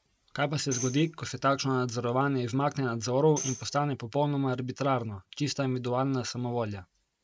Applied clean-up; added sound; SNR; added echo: none; Tambourine; 13 dB; none.